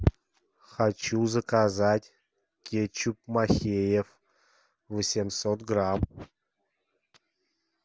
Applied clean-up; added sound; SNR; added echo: none; none; none; none.